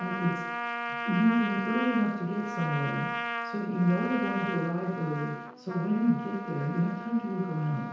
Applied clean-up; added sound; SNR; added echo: none; Trumpet; 6 dB; reverberation time 0.9 s.